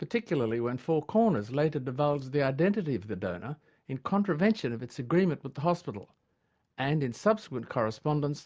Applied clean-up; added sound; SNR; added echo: none; none; none; none.